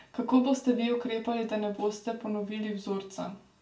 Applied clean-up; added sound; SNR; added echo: none; none; none; reverberation time 0.2 s.